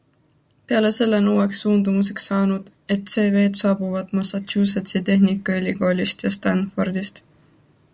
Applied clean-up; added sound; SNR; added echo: none; none; none; none.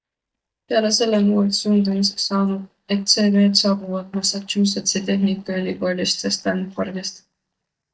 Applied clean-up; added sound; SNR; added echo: neural mask model DeepFilterNet 3.